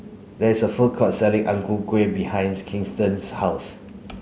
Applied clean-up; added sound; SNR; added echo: none; none; none; none.